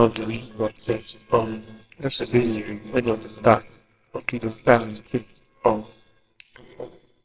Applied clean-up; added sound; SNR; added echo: neural separator model SepFormer WHAMR!.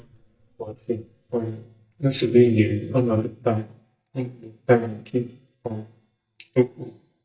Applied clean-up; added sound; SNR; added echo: neural mask model DeepFilterNet 3.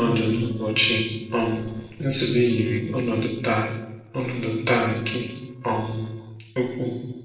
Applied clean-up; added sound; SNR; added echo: neural separator model SepFormer DNS4.